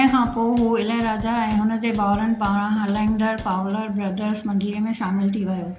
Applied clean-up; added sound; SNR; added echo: none; Drum / Drum kit; 16 dB; none.